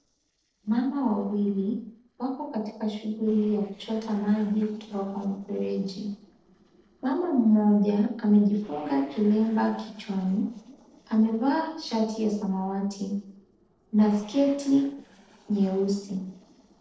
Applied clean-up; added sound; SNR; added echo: neural separator model SepFormer DNS4.